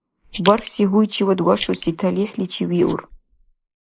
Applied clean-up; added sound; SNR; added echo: neural mask model Resemble Enhance denoiser.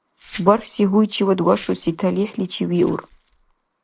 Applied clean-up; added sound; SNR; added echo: neural separator model SepFormer DNS4.